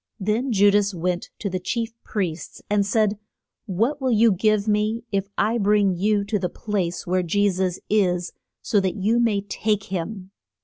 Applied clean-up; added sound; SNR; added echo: none; none; none; none.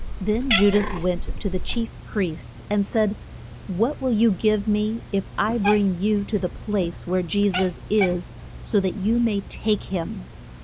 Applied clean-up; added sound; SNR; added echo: none; Cat; 8 dB; none.